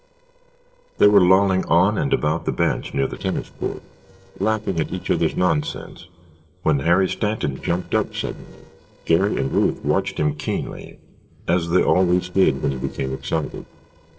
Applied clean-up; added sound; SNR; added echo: neural separator model SepFormer DNS4.